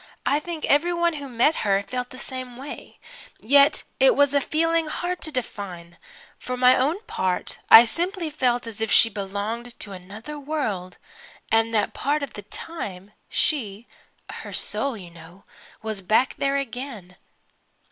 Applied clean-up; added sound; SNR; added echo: none; none; none; none.